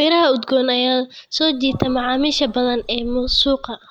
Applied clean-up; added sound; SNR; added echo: none; Insect; 16 dB; none.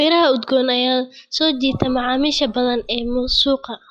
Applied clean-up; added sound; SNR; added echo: classical method log-MMSE.